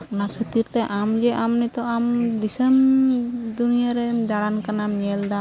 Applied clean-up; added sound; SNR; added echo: none; none; none; none.